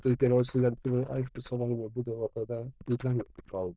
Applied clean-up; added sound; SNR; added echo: neural diffusion model UNIVERSE++.